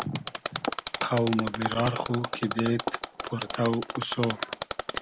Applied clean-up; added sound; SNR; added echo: none; Mechanisms; 5 dB; none.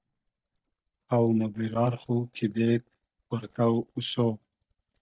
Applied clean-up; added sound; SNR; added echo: neural mask model DeepFilterNet 3.